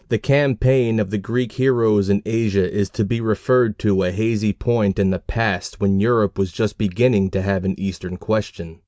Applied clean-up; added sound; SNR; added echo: none; none; none; none.